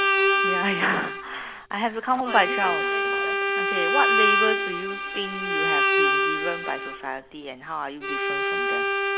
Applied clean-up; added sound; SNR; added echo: none; Bowed string instrument; -4 dB; none.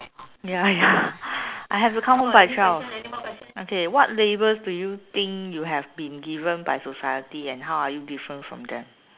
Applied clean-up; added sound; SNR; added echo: none; none; none; none.